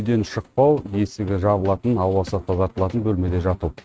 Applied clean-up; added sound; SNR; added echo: neural mask model RNNoise.